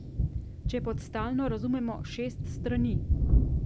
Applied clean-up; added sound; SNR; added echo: none; Thunder; -4 dB; none.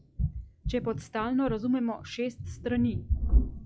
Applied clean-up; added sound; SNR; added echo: classical method log-MMSE.